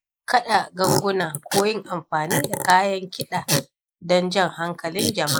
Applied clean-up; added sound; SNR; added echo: neural mask model Resemble Enhance denoiser.